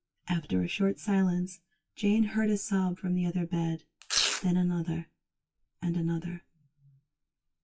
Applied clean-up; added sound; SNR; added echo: classical method WPE with log-MMSE.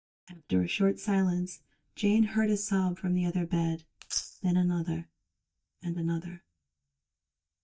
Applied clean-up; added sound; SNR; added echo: neural mask model DeepFilterNet 3.